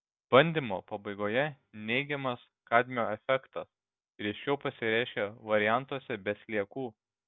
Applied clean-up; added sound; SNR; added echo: none; none; none; none.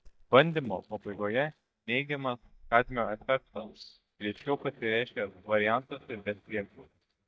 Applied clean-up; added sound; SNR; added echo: neural mask model DeepFilterNet 3.